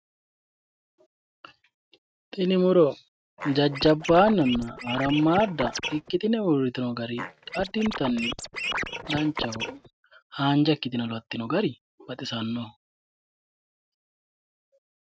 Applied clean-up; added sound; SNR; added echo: neural mask model RNNoise.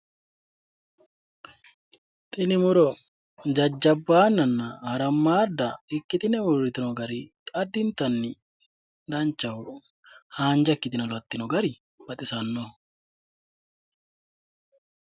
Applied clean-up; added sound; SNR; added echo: none; none; none; none.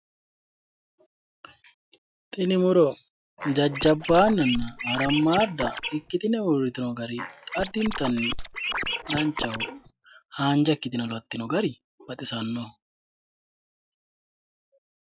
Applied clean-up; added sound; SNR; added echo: classical method log-MMSE.